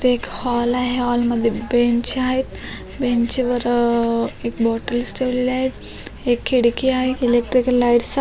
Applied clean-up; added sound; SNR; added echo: none; none; none; none.